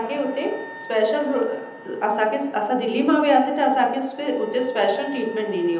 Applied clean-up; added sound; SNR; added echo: none; Wind instrument, woodwind instrument; 19 dB; reverberation time 0.9 s.